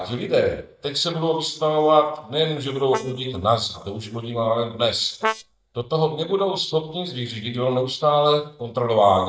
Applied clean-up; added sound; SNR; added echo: neural mask model DeepFilterNet 3.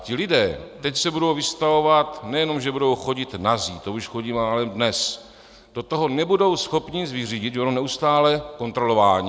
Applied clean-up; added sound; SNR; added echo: none; none; none; none.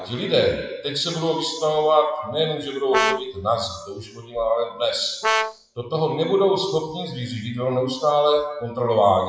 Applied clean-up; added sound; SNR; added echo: classical method WPE with log-MMSE.